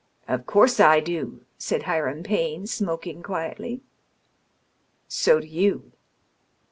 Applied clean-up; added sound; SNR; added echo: none; none; none; none.